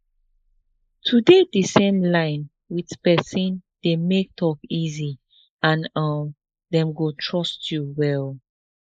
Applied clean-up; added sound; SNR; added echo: neural mask model Resemble Enhance denoiser.